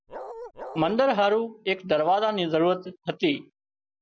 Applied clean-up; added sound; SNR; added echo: none; Bark; 13 dB; none.